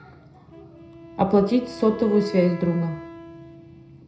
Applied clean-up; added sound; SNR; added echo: none; Wind instrument, woodwind instrument; 17 dB; reverberation time 0.5 s.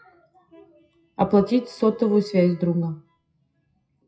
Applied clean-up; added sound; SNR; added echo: classical method WPE with log-MMSE.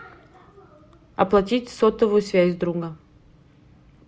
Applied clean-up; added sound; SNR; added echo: none; none; none; none.